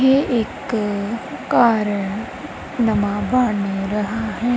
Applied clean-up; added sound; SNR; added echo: none; none; none; none.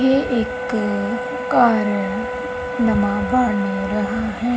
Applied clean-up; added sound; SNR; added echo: none; Wind instrument, woodwind instrument; 8 dB; reverberation time 0.4 s.